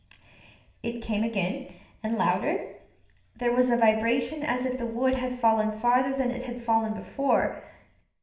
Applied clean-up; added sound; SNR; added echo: none; none; none; reverberation time 0.7 s.